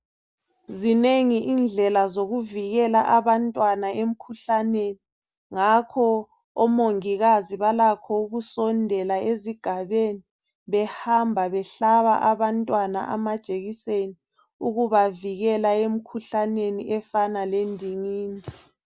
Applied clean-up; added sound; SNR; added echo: none; none; none; none.